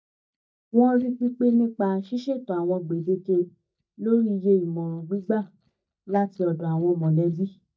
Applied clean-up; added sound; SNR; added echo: neural mask model DeepFilterNet 3.